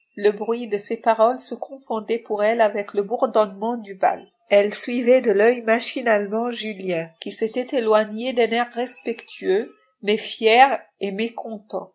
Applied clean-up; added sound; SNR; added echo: none; none; none; none.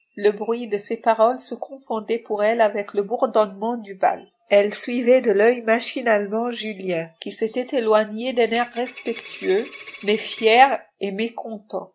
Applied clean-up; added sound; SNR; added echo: none; Coin (dropping); 18 dB; none.